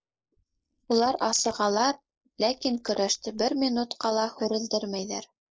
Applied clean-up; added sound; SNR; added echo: neural mask model Resemble Enhance denoiser.